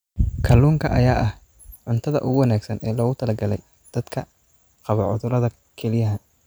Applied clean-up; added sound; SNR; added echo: none; none; none; none.